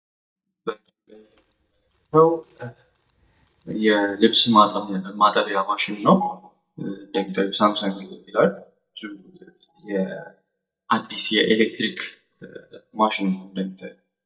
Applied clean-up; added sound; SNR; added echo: neural mask model DeepFilterNet 3.